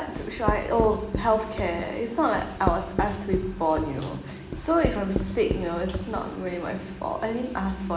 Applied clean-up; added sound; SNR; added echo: none; Writing; 5 dB; none.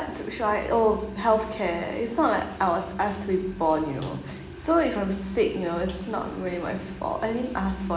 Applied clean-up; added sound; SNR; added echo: none; none; none; none.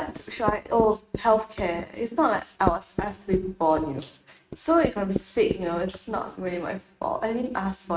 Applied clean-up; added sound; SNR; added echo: neural mask model RNNoise.